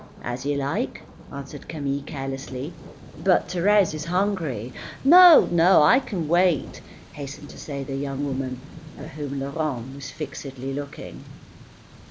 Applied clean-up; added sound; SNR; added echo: none; Thunder; 17 dB; none.